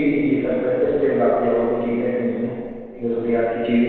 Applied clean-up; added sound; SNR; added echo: neural separator model SepFormer DNS4.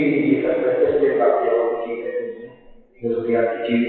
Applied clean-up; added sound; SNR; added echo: classical method WPE with log-MMSE.